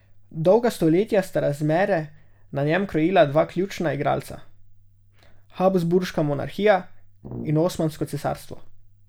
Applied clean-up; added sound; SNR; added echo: none; Brass instrument; 16 dB; none.